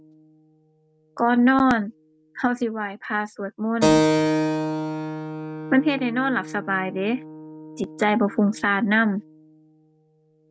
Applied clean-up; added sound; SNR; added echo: none; Keyboard (musical); 4 dB; none.